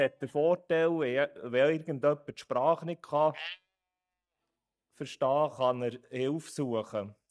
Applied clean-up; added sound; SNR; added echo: neural mask model DeepFilterNet 3.